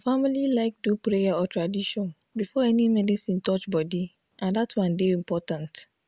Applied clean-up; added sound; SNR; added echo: none; none; none; none.